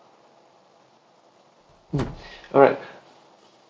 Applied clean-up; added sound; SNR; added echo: none; Slam; 17 dB; none.